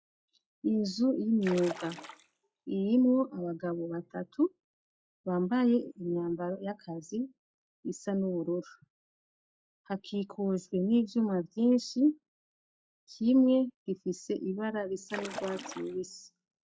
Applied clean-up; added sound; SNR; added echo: classical method log-MMSE.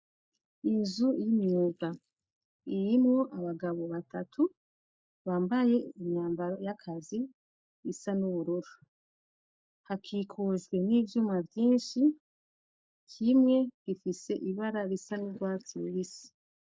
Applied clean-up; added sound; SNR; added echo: neural mask model Resemble Enhance denoiser.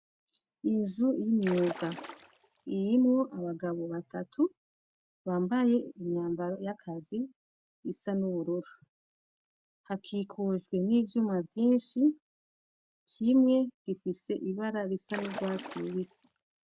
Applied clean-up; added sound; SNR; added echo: none; Splash, splatter; 12 dB; none.